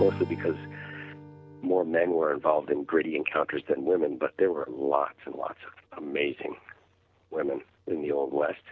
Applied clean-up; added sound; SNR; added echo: none; Strum; 17 dB; none.